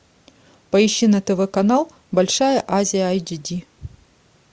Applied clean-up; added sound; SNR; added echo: none; none; none; none.